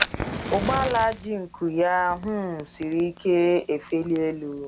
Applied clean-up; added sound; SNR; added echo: none; Fire; 8 dB; none.